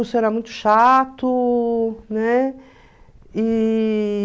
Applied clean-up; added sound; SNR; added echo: none; none; none; none.